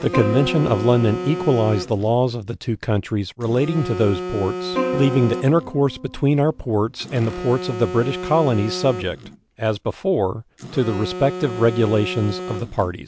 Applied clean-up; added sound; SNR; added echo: none; Plucked string instrument + Telephone; 8 dB; none.